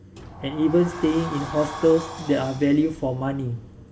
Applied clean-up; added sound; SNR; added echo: none; Sliding door; 14 dB; reverberation time 0.4 s.